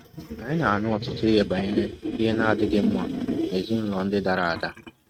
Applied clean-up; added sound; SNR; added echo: neural mask model RNNoise.